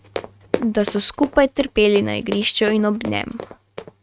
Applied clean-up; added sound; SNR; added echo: neural mask model RNNoise.